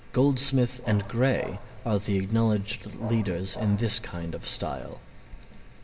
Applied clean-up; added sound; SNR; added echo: none; Dog; 16 dB; reverberation time 1.6 s.